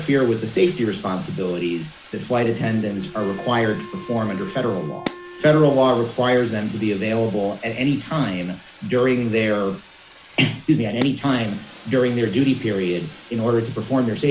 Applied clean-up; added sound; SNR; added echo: none; Wind instrument, woodwind instrument + Fire; 18 dB; none.